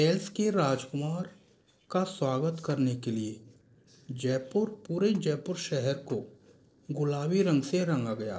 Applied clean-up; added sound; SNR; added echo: neural separator model SepFormer DNS4.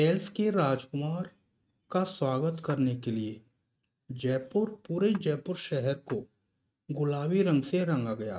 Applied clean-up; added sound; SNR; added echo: neural mask model RNNoise.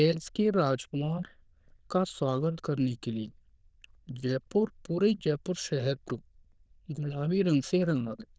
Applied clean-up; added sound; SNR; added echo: neural diffusion model UNIVERSE++.